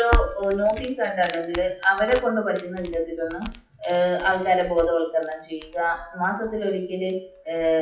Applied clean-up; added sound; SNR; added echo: classical method WPE with log-MMSE.